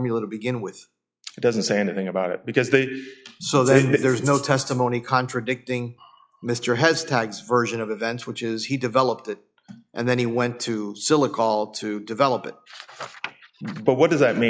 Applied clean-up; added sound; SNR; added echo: classical method log-MMSE.